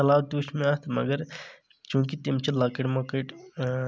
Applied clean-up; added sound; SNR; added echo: none; none; none; none.